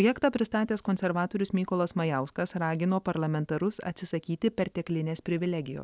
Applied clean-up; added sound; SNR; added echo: none; none; none; none.